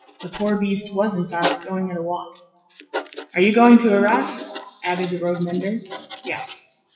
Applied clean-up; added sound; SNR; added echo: classical method WPE with log-MMSE.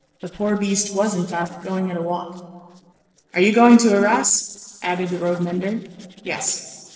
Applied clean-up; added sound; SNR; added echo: neural separator model SepFormer DNS4.